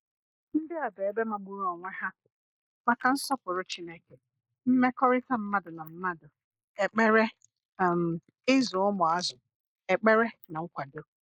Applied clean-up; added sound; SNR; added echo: neural mask model Resemble Enhance denoiser.